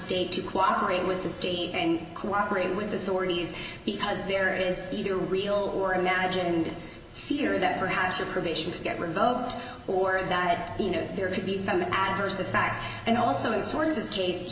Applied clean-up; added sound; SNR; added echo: none; none; none; reverberation time 0.9 s.